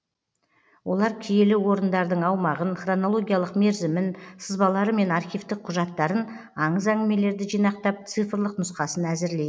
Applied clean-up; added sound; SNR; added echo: none; none; none; none.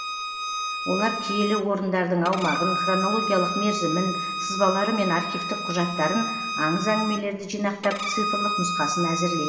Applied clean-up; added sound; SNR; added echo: none; Bowed string instrument; 3 dB; reverberation time 1.9 s.